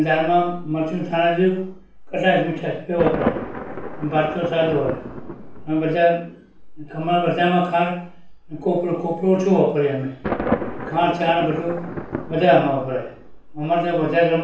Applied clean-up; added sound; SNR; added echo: none; Thunder; 11 dB; reverberation time 0.4 s.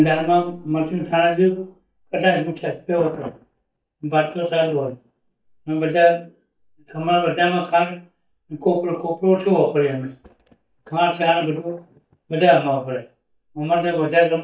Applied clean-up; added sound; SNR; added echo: neural mask model DeepFilterNet 3.